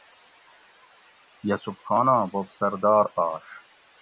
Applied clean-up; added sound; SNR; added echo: none; none; none; none.